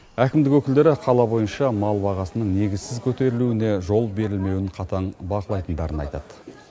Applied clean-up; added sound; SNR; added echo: none; none; none; none.